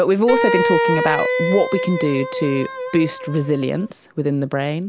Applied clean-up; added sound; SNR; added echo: none; Wind instrument, woodwind instrument; 2 dB; none.